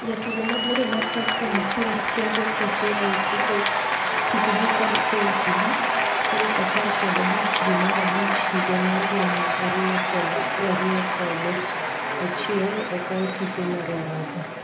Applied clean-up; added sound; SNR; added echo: none; Applause / Cheering; -4 dB; reverberation time 0.7 s.